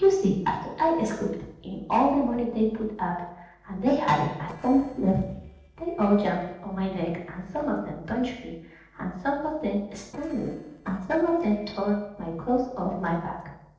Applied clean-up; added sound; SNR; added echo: neural separator model SepFormer DNS4.